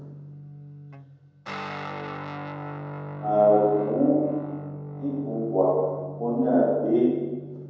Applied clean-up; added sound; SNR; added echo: none; Guitar; 11 dB; reverberation time 1.2 s.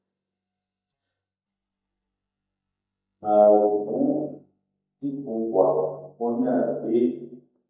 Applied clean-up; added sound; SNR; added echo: neural mask model DeepFilterNet 3.